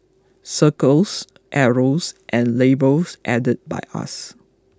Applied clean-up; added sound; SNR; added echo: none; none; none; none.